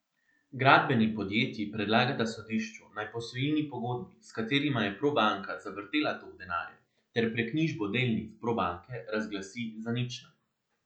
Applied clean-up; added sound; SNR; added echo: none; none; none; none.